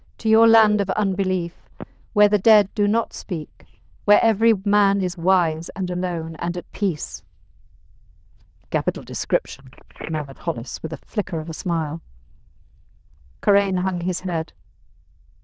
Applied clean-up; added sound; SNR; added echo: neural diffusion model UNIVERSE++.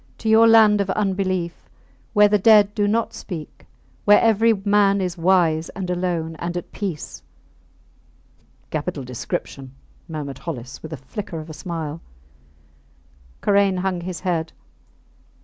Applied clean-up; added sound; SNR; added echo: none; none; none; none.